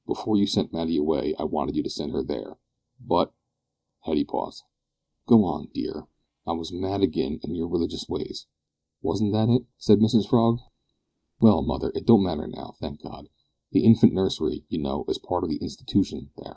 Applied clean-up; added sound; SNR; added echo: neural mask model Resemble Enhance denoiser.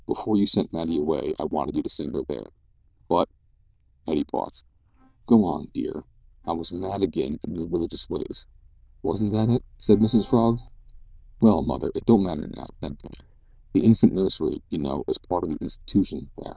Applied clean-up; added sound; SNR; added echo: neural diffusion model UNIVERSE++.